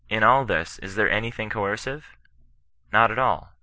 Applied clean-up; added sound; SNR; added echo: none; none; none; none.